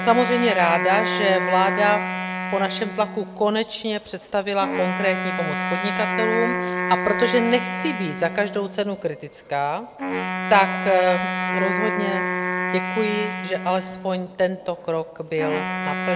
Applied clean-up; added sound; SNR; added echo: none; Wind instrument, woodwind instrument; 3 dB; none.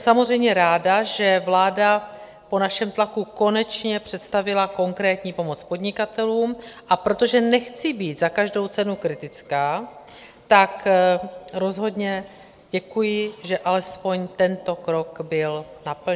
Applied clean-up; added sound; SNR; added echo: none; none; none; none.